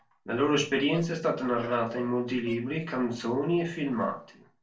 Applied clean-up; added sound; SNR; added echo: neural separator model SepFormer DNS4.